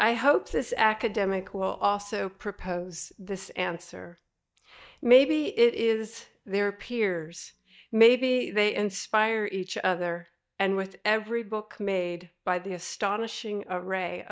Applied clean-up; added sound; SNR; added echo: neural mask model DeepFilterNet 3.